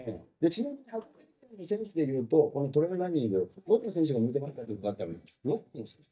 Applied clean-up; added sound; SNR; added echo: neural mask model DeepFilterNet 3.